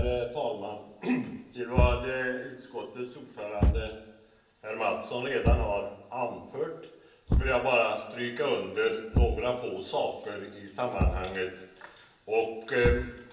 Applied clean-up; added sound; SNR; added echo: none; Thump, thud; 1 dB; reverberation time 0.7 s.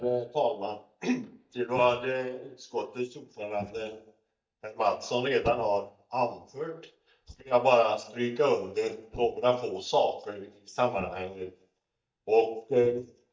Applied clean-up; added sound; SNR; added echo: neural mask model DeepFilterNet 3.